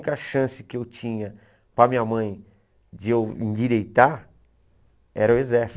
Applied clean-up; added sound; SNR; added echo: none; none; none; none.